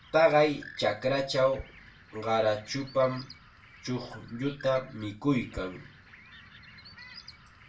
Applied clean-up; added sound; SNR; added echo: none; Bird; 19 dB; reverberation time 0.2 s.